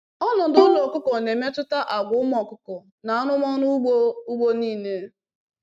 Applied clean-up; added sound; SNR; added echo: neural mask model RNNoise.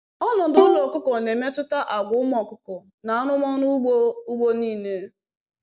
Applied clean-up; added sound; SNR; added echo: none; Bowed string instrument; -1 dB; none.